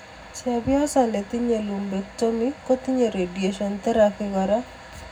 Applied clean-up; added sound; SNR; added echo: none; none; none; reverberation time 0.3 s.